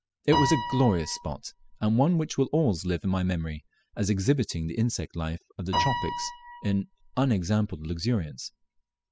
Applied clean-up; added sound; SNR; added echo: classical method spectral subtraction.